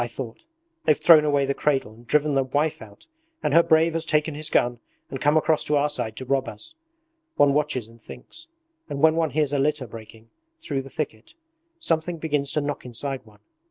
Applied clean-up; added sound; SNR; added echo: none; none; none; none.